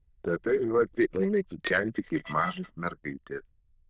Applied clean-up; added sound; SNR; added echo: neural diffusion model UNIVERSE++.